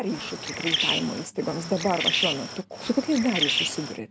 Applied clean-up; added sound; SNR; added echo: none; Bird; 1 dB; none.